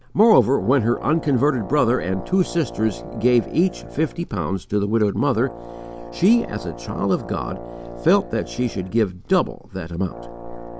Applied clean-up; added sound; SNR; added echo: none; Brass instrument; 15 dB; none.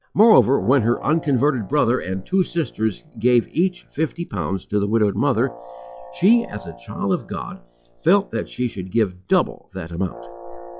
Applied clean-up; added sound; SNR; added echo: classical method log-MMSE.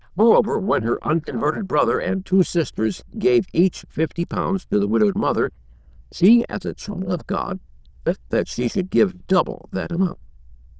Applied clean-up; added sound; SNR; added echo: neural diffusion model UNIVERSE++.